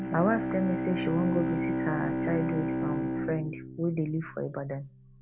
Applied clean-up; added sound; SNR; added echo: none; Bowed string instrument; 1 dB; none.